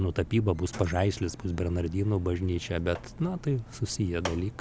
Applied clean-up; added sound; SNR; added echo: none; Mechanisms; 15 dB; none.